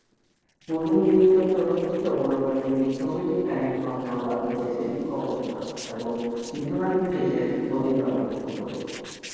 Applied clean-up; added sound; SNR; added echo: neural separator model SepFormer DNS4.